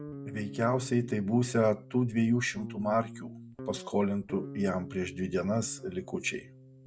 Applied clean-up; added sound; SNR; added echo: none; Guitar; 14 dB; none.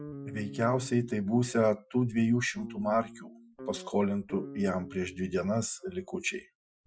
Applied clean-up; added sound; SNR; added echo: classical method Wiener filter.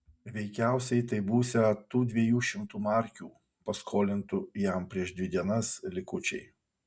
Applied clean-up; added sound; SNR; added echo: none; none; none; none.